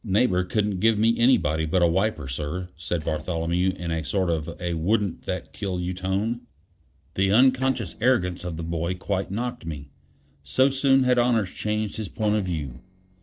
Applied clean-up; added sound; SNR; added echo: neural separator model SepFormer DNS4.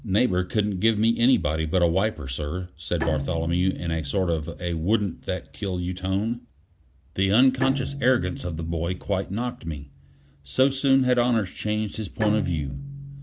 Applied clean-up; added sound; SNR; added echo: none; Bowed string instrument; 13 dB; none.